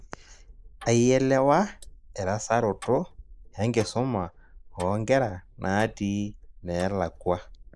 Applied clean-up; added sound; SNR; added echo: neural mask model Resemble Enhance denoiser.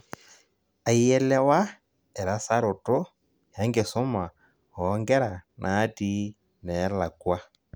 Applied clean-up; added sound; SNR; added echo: none; none; none; none.